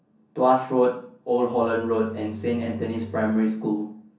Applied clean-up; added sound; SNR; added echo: none; Bowed string instrument; 16 dB; reverberation time 0.6 s.